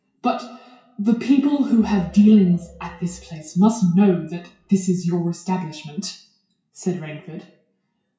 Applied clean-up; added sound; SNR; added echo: classical method WPE with log-MMSE.